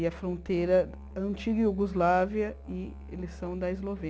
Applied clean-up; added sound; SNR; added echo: none; Musical instrument; 14 dB; none.